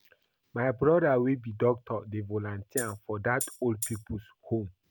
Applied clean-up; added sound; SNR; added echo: none; Tambourine; 8 dB; none.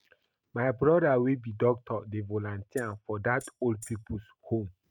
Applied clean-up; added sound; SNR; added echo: neural mask model RNNoise.